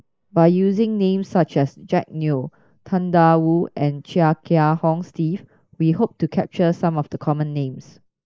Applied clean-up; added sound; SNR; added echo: neural mask model Resemble Enhance denoiser.